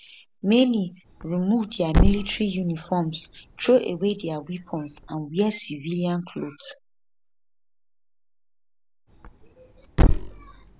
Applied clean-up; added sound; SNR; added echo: none; Thump, thud; 2 dB; none.